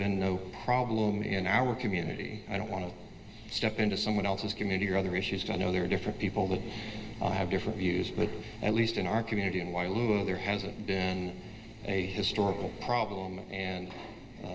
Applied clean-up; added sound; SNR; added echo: none; none; none; reverberation time 1.7 s.